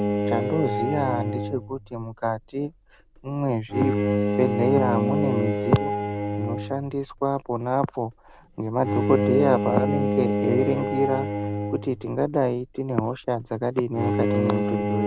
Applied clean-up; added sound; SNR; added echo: none; Bowed string instrument; 1 dB; none.